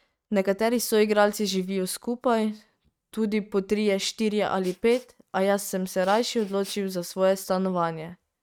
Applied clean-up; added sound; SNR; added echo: neural mask model RNNoise.